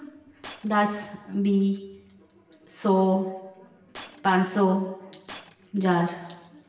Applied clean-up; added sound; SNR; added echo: none; Shatter; 19 dB; reverberation time 1.1 s.